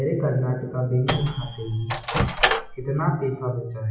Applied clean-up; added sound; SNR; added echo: classical method WPE with log-MMSE.